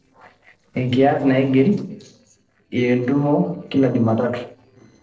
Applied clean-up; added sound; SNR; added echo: neural separator model SepFormer DNS4.